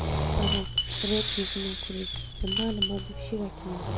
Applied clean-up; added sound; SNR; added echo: none; Coin (dropping) + Breathing; -4 dB; none.